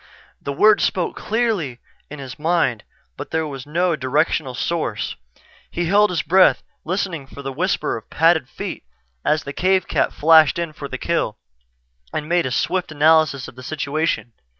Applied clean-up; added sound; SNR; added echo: none; none; none; none.